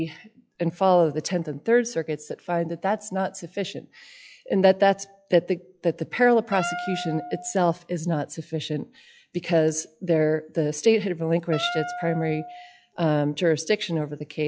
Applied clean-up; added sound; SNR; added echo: classical method log-MMSE.